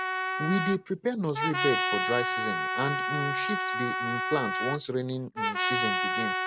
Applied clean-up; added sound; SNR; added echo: none; Trumpet; -1 dB; none.